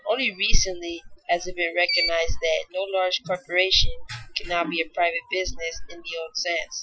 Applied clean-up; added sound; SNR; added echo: classical method Wiener filter.